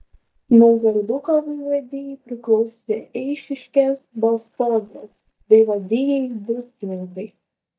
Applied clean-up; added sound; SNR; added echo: neural mask model DeepFilterNet 3.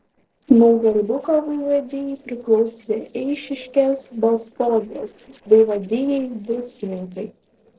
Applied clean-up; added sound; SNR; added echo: neural separator model SepFormer DNS4.